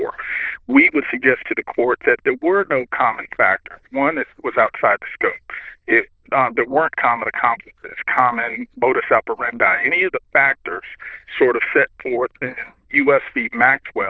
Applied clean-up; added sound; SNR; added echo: neural diffusion model UNIVERSE++.